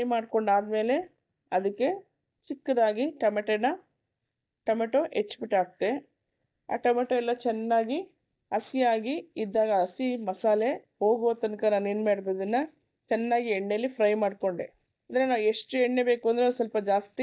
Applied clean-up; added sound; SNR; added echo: neural mask model DeepFilterNet 3.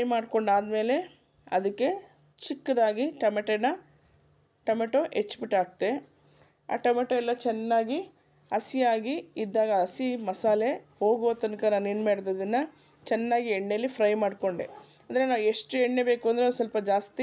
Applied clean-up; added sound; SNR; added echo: none; none; none; none.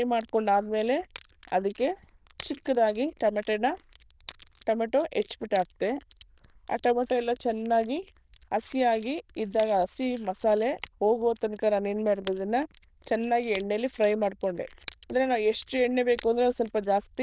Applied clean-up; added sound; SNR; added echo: neural diffusion model UNIVERSE++.